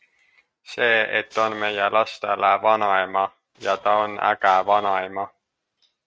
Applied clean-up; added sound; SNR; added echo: neural mask model RNNoise.